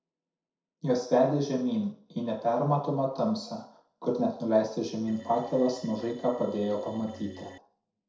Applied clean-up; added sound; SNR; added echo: neural separator model SepFormer DNS4.